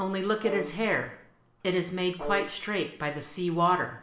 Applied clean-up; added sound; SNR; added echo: none; Brass instrument; 12 dB; reverberation time 0.6 s.